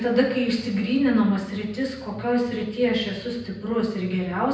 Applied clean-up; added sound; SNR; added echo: none; none; none; reverberation time 0.9 s.